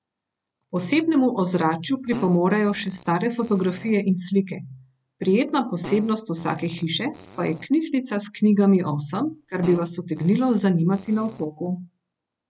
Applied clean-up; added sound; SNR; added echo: none; Fart; 19 dB; none.